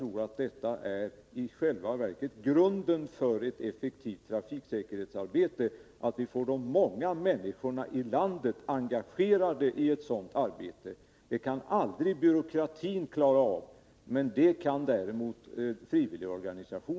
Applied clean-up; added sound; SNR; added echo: none; none; none; none.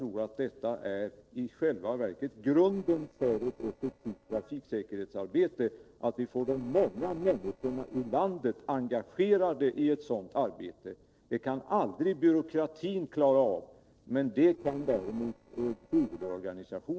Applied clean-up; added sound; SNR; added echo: neural separator model SepFormer DNS4.